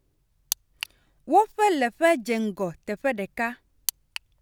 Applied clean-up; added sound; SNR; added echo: none; none; none; none.